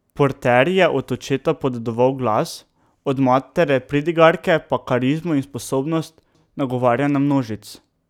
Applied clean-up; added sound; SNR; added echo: none; none; none; none.